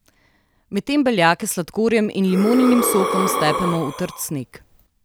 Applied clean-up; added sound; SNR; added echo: none; Breathing; 4 dB; none.